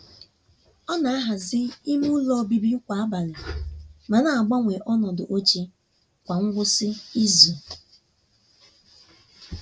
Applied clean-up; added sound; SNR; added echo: none; none; none; none.